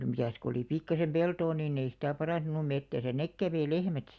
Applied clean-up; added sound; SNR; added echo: none; none; none; none.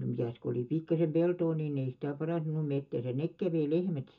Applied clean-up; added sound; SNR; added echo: none; none; none; reverberation time 0.2 s.